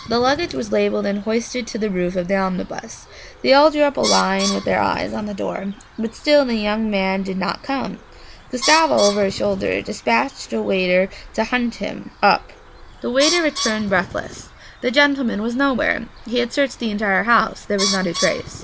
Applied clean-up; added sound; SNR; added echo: none; Bird; 12 dB; none.